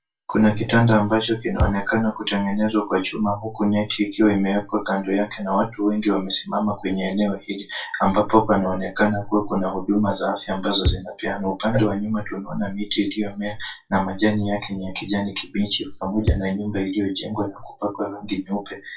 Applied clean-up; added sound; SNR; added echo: classical method WPE with log-MMSE.